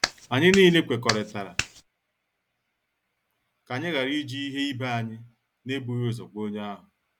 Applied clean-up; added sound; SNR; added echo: none; Clapping; 4 dB; none.